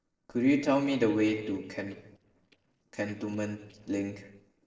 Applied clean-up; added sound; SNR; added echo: neural separator model SepFormer DNS4.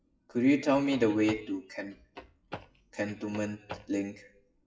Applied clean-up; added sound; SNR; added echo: classical method WPE with log-MMSE.